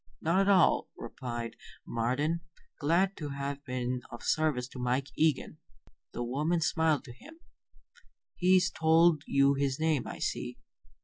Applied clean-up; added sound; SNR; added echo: none; none; none; none.